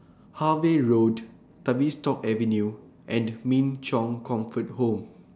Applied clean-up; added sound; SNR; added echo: none; none; none; none.